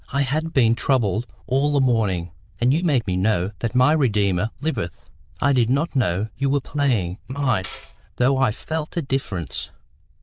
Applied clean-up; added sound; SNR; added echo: neural diffusion model UNIVERSE++.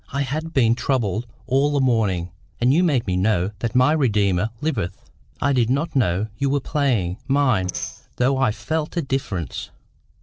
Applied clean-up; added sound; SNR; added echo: neural separator model SepFormer DNS4.